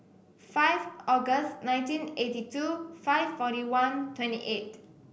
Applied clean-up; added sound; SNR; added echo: none; none; none; none.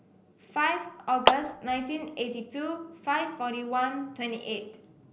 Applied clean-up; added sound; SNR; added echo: none; Clapping; -3 dB; none.